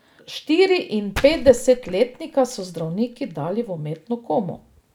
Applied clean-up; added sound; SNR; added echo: none; Splash, splatter; 14 dB; none.